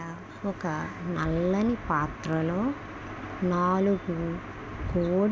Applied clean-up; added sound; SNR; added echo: none; none; none; none.